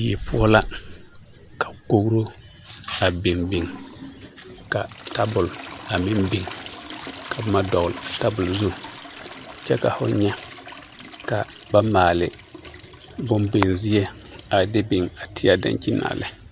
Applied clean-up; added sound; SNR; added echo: none; Trickle, dribble / Toilet flush; 15 dB; none.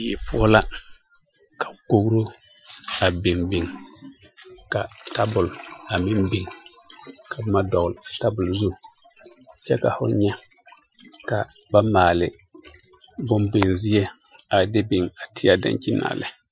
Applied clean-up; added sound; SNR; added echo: classical method Wiener filter.